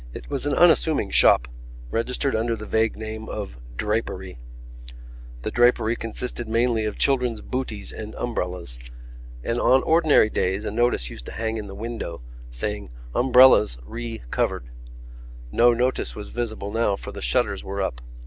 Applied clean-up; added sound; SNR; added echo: none; none; none; none.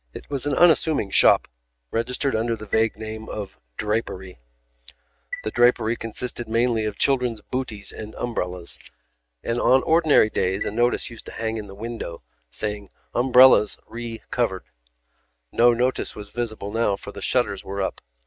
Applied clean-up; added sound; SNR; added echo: neural mask model RNNoise.